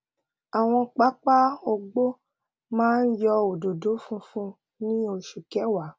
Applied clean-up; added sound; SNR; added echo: none; none; none; none.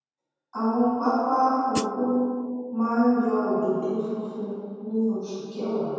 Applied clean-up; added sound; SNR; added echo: none; Hi-hat; 7 dB; reverberation time 2.0 s.